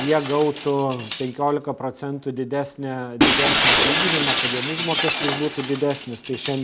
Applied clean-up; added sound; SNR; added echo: none; Shatter; -4 dB; none.